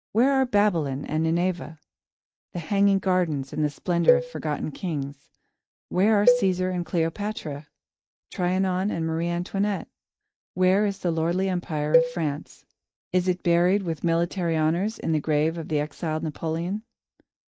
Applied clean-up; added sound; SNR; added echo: neural mask model DeepFilterNet 3.